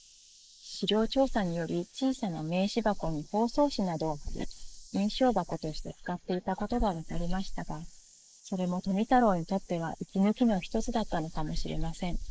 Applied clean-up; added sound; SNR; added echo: neural mask model Resemble Enhance denoiser.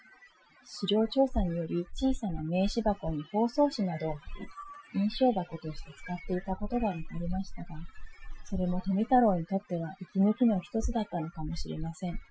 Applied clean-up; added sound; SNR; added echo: classical method Wiener filter.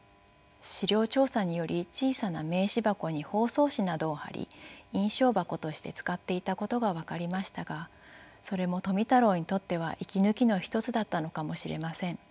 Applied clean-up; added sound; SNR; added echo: none; none; none; none.